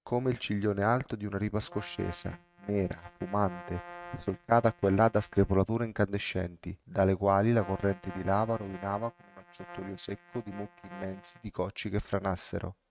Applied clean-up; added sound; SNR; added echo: neural mask model RNNoise.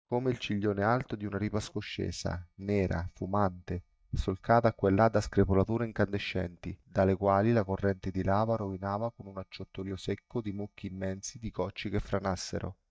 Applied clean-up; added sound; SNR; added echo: neural mask model DeepFilterNet 3.